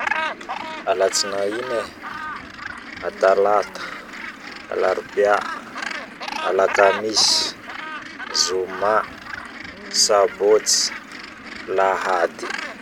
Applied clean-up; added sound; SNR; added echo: none; Gull, seagull; 9 dB; none.